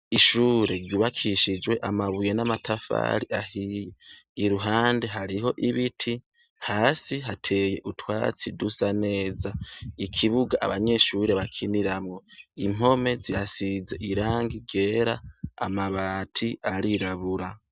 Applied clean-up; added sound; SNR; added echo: none; none; none; none.